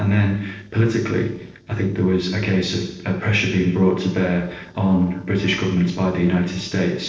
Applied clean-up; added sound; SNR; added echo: neural separator model SepFormer DNS4.